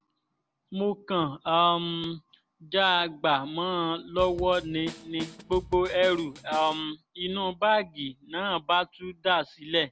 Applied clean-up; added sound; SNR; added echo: none; Drum kit; 14 dB; none.